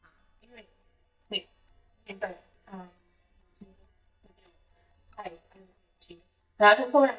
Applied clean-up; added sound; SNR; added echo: neural mask model DeepFilterNet 3.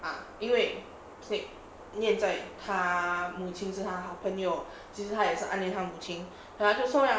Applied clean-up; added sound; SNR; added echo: none; none; none; none.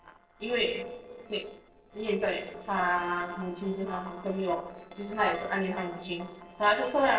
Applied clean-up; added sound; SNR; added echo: neural separator model SepFormer DNS4.